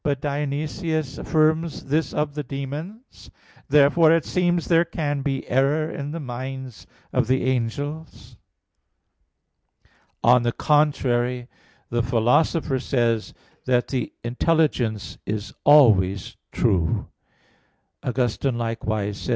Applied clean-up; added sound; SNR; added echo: none; none; none; none.